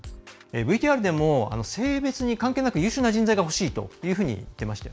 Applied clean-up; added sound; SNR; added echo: none; none; none; none.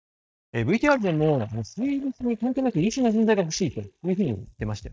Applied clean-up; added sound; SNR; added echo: neural mask model DeepFilterNet 3.